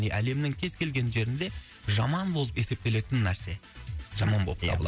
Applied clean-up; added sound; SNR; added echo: none; none; none; none.